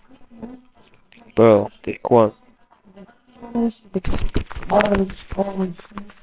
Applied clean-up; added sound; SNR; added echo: neural separator model SepFormer WHAMR!.